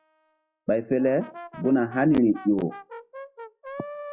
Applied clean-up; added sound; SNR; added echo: classical method log-MMSE.